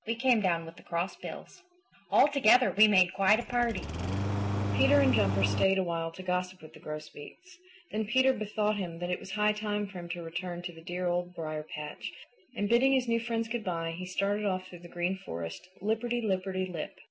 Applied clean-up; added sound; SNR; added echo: none; Engine starting; 1 dB; none.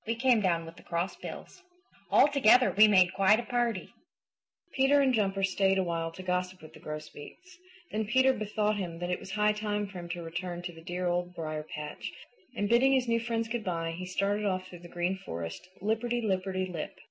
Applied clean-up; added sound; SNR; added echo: none; none; none; none.